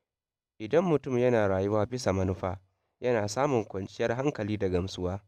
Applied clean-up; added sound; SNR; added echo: none; none; none; none.